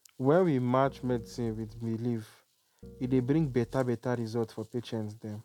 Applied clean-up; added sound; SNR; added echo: none; Piano; 18 dB; none.